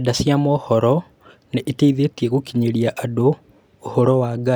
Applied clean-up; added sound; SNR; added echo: none; none; none; none.